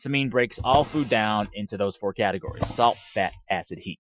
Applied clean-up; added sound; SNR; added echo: classical method Wiener filter.